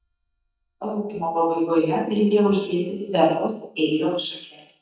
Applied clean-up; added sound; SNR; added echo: neural mask model DeepFilterNet 3.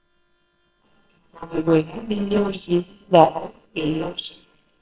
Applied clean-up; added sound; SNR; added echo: neural separator model SepFormer WHAMR!.